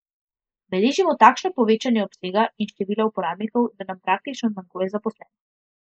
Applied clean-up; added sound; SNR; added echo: neural mask model Resemble Enhance denoiser.